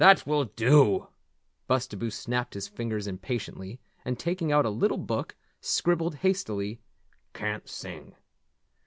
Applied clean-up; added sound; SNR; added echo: none; none; none; none.